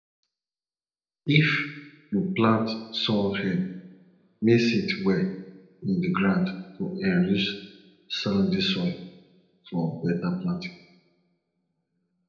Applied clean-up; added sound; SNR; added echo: none; none; none; reverberation time 0.7 s.